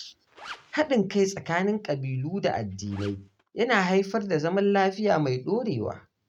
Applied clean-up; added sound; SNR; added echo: neural mask model RNNoise.